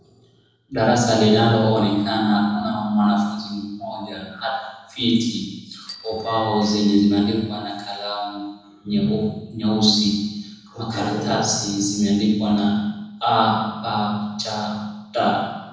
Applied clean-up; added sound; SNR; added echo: neural separator model SepFormer DNS4.